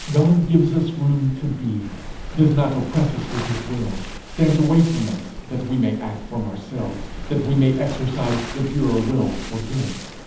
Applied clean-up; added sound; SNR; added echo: none; Waves, surf; 12 dB; reverberation time 0.8 s.